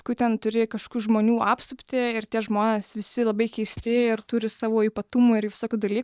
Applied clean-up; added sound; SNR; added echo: neural mask model DeepFilterNet 3.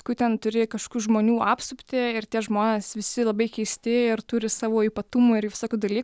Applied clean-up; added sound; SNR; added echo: none; none; none; none.